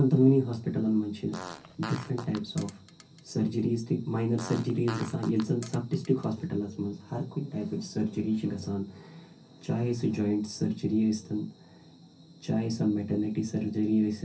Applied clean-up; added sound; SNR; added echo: none; Fart; 16 dB; reverberation time 0.3 s.